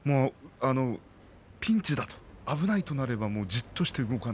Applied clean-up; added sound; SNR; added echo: none; none; none; none.